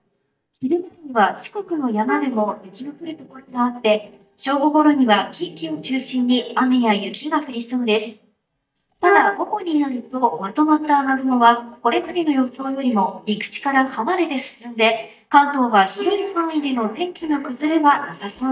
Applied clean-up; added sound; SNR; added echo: neural mask model DeepFilterNet 3.